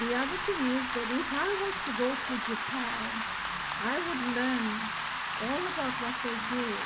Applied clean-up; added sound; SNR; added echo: none; Rain; 0 dB; reverberation time 0.4 s.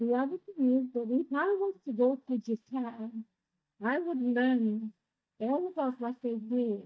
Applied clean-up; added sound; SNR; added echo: neural mask model DeepFilterNet 3.